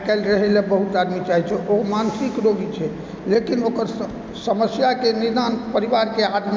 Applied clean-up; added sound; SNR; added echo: none; none; none; none.